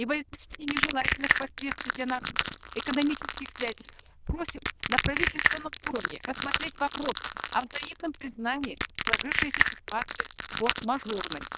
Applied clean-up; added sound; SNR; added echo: neural diffusion model UNIVERSE++.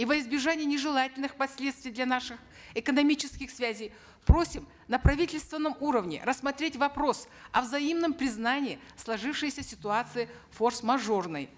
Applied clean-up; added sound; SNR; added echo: none; none; none; none.